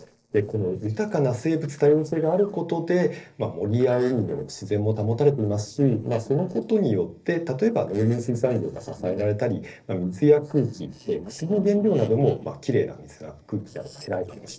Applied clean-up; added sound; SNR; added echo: neural separator model SepFormer DNS4.